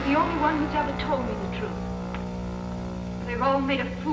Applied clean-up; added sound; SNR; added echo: none; Guitar; 5 dB; reverberation time 0.9 s.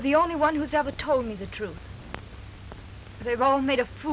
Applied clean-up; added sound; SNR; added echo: none; none; none; none.